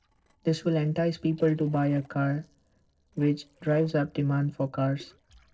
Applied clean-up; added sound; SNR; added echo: neural separator model SepFormer DNS4.